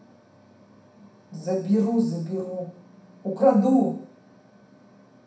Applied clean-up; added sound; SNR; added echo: none; none; none; reverberation time 0.6 s.